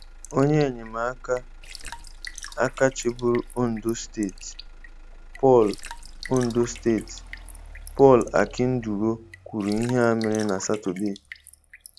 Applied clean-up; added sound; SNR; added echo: none; Raindrop / Drip + Motor vehicle (road); 16 dB; none.